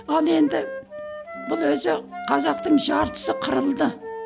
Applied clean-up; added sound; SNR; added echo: none; Wind instrument, woodwind instrument; 11 dB; none.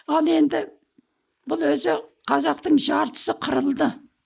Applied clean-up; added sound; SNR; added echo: neural mask model Resemble Enhance denoiser.